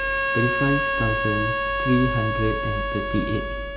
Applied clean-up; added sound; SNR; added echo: none; Harmonica; 0 dB; reverberation time 1.7 s.